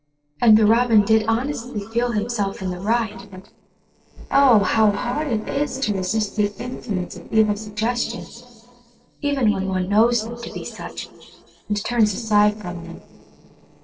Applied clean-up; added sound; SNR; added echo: neural separator model SepFormer DNS4.